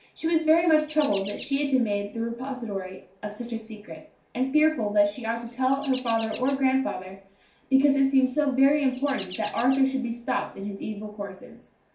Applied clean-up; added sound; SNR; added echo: none; Chirp, tweet; 18 dB; reverberation time 0.4 s.